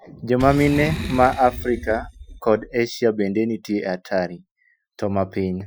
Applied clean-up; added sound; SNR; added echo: classical method Wiener filter.